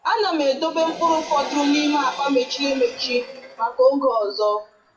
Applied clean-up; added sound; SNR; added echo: classical method WPE with log-MMSE.